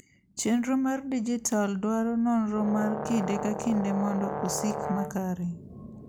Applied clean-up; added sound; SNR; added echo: none; Brass instrument; 7 dB; none.